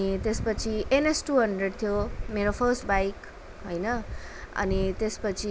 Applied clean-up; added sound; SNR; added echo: none; none; none; none.